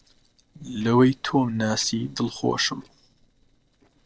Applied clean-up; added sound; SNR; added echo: neural separator model SepFormer DNS4.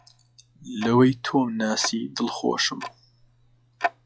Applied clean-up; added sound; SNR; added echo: classical method log-MMSE.